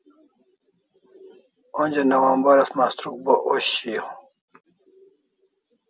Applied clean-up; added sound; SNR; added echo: none; none; none; none.